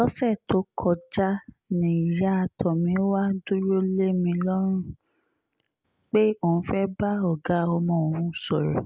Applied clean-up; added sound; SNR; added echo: none; none; none; none.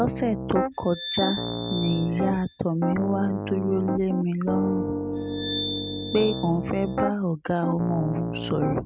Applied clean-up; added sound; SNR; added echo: none; Piano + Glass; 4 dB; none.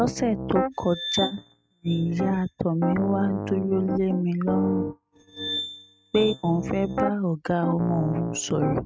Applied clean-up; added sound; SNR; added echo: neural mask model RNNoise.